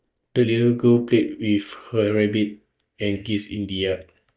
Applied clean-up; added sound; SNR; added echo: neural mask model DeepFilterNet 3.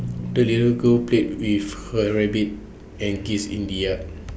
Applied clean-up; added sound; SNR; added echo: none; Drum; 14 dB; none.